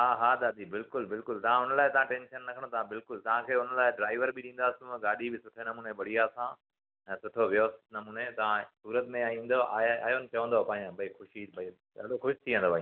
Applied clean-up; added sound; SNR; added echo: none; none; none; none.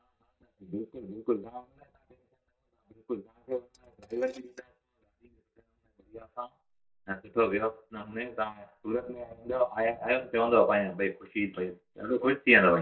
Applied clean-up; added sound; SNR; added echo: neural mask model DeepFilterNet 3.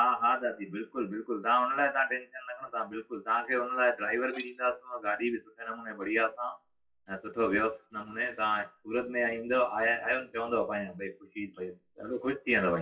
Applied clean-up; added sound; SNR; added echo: classical method WPE with log-MMSE.